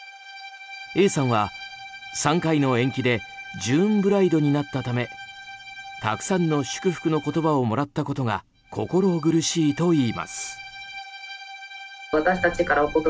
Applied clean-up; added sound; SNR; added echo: none; Bowed string instrument; 16 dB; none.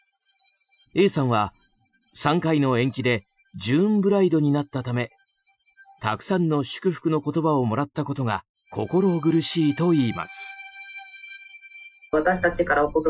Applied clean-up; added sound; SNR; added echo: classical method Wiener filter.